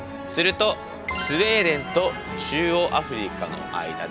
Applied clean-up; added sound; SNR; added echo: none; none; none; none.